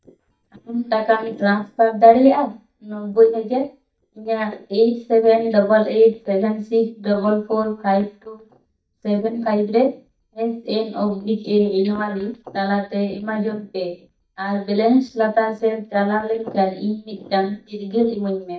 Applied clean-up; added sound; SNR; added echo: neural mask model DeepFilterNet 3.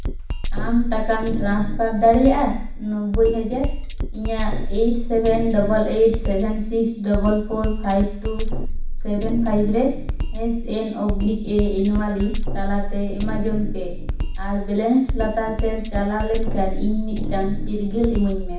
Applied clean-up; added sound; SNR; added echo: none; Drum kit; 1 dB; reverberation time 0.6 s.